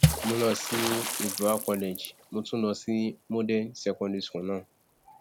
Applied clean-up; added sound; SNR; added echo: none; Water / Splash, splatter; 3 dB; none.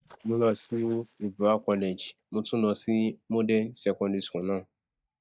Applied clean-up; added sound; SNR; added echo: neural mask model DeepFilterNet 3.